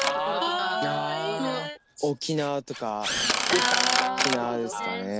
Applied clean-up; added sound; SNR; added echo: none; Drill; 3 dB; none.